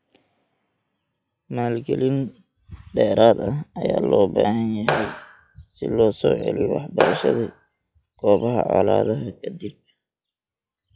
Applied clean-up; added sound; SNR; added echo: classical method log-MMSE.